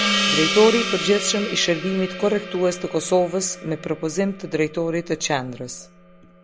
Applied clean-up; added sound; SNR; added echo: none; Gong; 6 dB; none.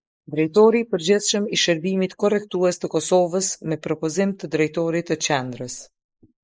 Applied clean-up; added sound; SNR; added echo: neural mask model Resemble Enhance denoiser.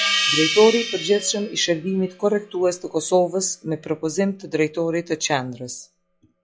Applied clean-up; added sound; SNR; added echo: classical method log-MMSE.